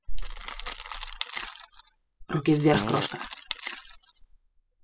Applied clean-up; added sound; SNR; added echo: classical method spectral subtraction.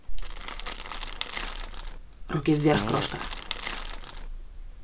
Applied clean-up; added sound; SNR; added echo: none; Crackle + Fart; 6 dB; none.